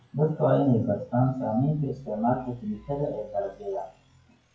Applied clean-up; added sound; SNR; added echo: classical method WPE with log-MMSE.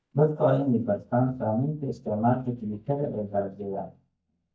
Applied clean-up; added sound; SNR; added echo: neural mask model DeepFilterNet 3.